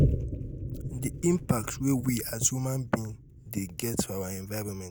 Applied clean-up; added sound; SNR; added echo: none; Boom; 4 dB; none.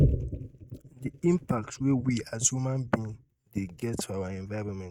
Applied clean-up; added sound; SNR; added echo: neural mask model RNNoise.